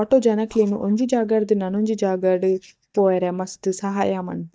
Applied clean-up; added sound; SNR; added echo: neural mask model DeepFilterNet 3.